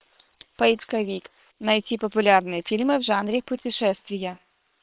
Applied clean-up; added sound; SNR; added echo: neural separator model SepFormer WHAM!.